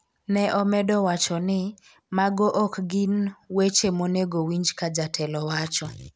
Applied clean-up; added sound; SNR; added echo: none; none; none; none.